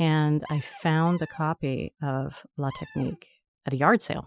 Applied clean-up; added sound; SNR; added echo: classical method Wiener filter.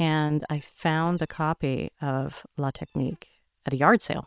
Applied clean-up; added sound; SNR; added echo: neural separator model SepFormer WHAM!.